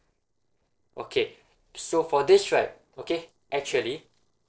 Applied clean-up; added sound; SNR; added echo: neural separator model SepFormer DNS4.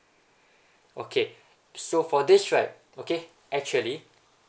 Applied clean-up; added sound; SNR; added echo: none; none; none; none.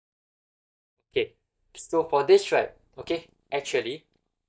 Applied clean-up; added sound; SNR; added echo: neural mask model DeepFilterNet 3.